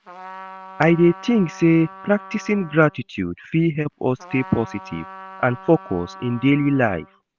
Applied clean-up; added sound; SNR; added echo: none; Trumpet; 19 dB; none.